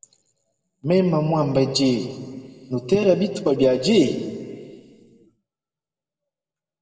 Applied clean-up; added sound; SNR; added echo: none; none; none; reverberation time 1.7 s.